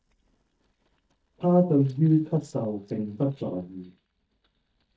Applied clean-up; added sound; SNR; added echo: neural mask model DeepFilterNet 3.